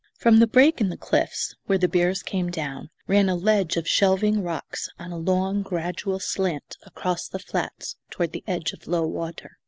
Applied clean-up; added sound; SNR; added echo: none; none; none; none.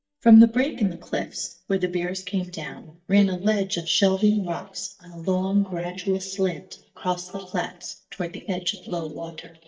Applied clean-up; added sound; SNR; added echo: neural mask model DeepFilterNet 3.